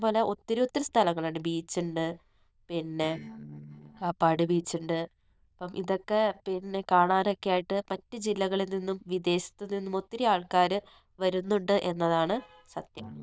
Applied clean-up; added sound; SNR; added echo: neural diffusion model UNIVERSE++.